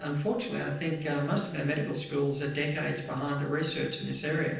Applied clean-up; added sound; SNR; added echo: neural separator model SepFormer DNS4.